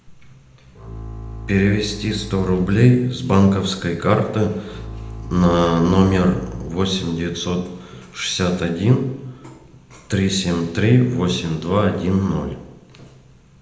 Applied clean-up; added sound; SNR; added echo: none; Bowed string instrument; 14 dB; reverberation time 0.8 s.